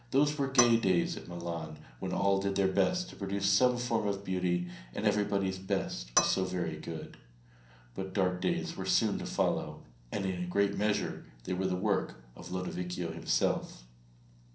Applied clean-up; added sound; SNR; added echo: none; Cutlery, silverware / Dishes, pots, and pans; 2 dB; reverberation time 0.6 s.